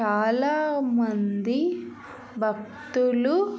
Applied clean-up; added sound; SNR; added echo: none; none; none; none.